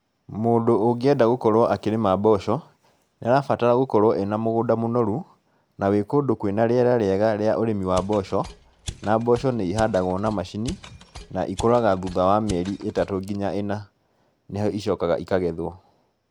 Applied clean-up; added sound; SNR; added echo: none; Mechanisms; 17 dB; none.